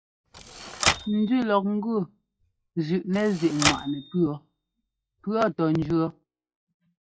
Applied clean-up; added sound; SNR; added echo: classical method log-MMSE.